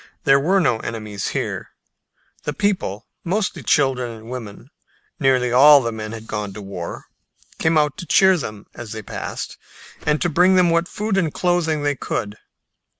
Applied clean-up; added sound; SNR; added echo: none; Whoosh, swoosh, swish; 17 dB; none.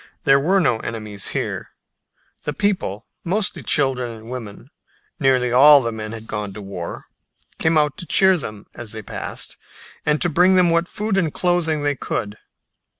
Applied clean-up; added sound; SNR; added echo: none; none; none; none.